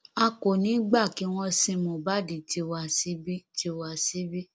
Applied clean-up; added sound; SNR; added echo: none; none; none; none.